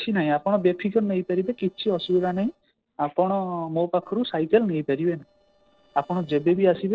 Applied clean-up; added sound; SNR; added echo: neural separator model SepFormer DNS4.